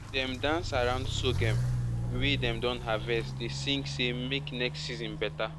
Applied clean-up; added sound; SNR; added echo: none; Walk, footsteps; 1 dB; none.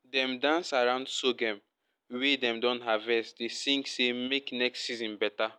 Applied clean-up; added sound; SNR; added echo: none; none; none; none.